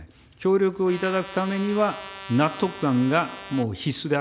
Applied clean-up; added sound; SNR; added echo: none; Trumpet; 16 dB; none.